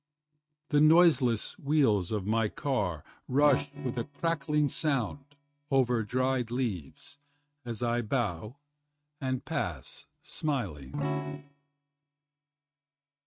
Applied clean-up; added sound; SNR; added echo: neural mask model RNNoise.